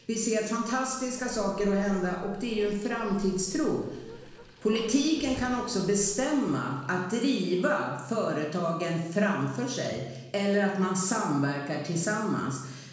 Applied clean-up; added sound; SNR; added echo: none; Bark; 20 dB; reverberation time 1.1 s.